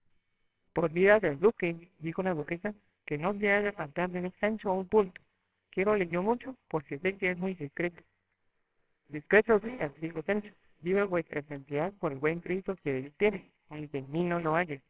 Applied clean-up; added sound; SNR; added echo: neural separator model SepFormer WHAMR!.